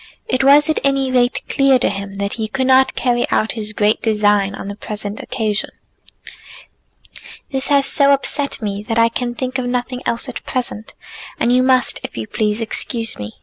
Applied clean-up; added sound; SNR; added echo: none; none; none; none.